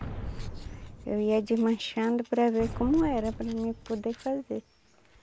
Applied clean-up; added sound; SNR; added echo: none; Boom; 11 dB; none.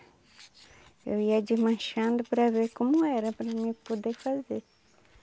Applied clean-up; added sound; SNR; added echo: none; none; none; none.